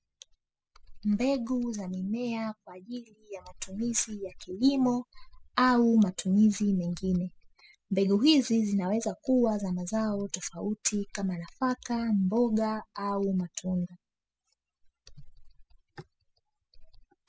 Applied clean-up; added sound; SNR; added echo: classical method spectral subtraction.